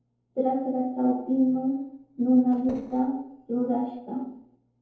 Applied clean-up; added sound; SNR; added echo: neural separator model SepFormer DNS4.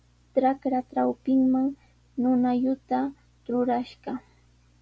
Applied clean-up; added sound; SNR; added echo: none; none; none; none.